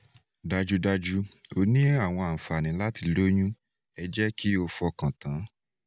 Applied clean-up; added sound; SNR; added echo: none; none; none; none.